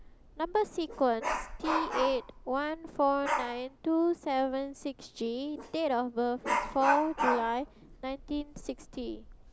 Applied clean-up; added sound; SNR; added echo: none; Dog; 5 dB; none.